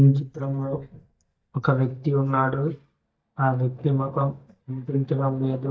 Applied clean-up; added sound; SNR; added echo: neural mask model DeepFilterNet 3.